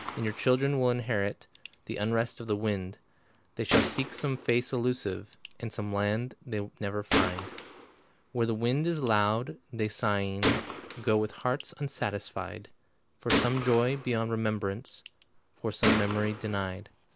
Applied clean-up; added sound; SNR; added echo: none; Gunshot, gunfire; 6 dB; none.